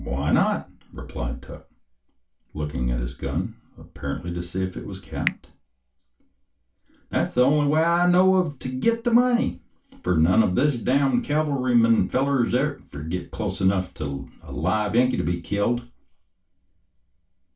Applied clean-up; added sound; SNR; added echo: none; Finger snapping; 14 dB; reverberation time 0.2 s.